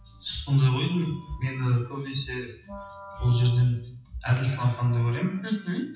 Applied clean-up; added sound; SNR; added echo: classical method WPE with log-MMSE.